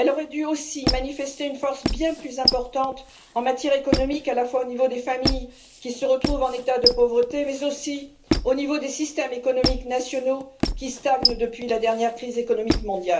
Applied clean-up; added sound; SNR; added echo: none; Squeak; 4 dB; reverberation time 0.3 s.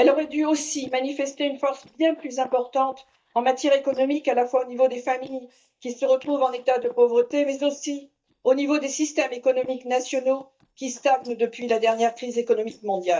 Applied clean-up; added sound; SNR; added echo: neural mask model DeepFilterNet 3.